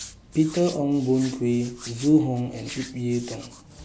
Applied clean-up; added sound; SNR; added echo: none; Hands; 18 dB; none.